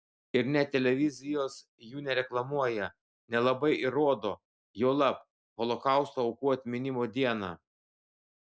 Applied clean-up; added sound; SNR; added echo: none; none; none; none.